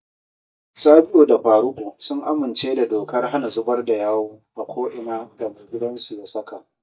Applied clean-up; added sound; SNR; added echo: neural mask model DeepFilterNet 3.